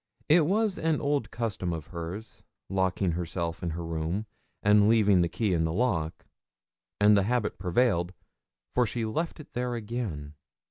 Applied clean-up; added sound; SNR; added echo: none; none; none; none.